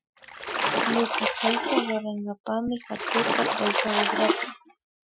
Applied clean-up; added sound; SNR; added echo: classical method Wiener filter.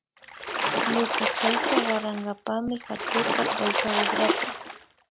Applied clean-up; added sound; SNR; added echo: none; Splash, splatter; -3 dB; none.